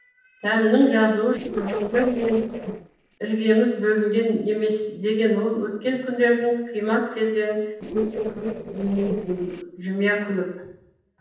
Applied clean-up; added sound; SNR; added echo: neural separator model SepFormer DNS4.